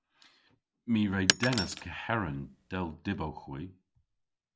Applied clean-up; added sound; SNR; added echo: none; Shatter; 0 dB; none.